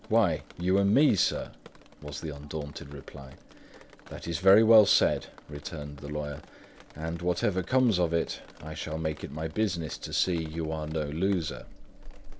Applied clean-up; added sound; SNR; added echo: none; Drip; 19 dB; none.